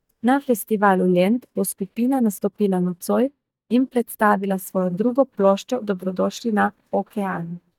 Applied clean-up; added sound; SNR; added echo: neural mask model DeepFilterNet 3.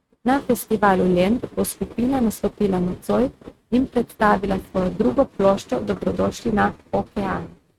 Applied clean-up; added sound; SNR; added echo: neural mask model RNNoise.